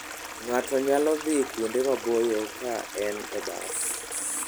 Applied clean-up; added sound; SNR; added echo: none; Stream; 10 dB; none.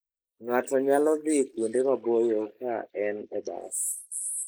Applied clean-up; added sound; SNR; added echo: neural mask model Resemble Enhance denoiser.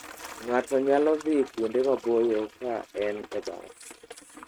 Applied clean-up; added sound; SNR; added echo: neural mask model RNNoise.